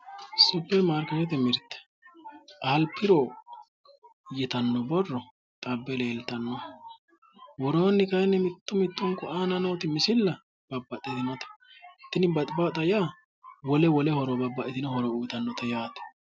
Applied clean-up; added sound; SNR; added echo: none; none; none; none.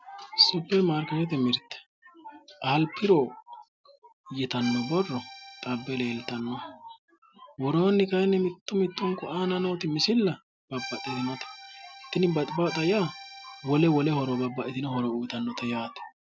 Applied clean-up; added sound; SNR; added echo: none; Accordion; 15 dB; none.